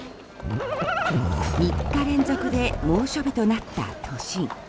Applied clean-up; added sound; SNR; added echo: none; Livestock, farm animals, working animals; 2 dB; none.